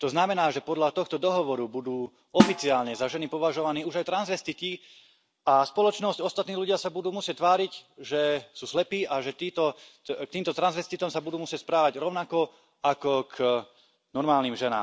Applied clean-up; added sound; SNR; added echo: none; Snare drum; 2 dB; none.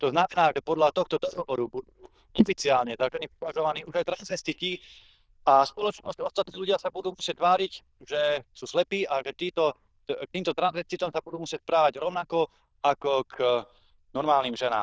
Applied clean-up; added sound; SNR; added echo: neural diffusion model UNIVERSE++.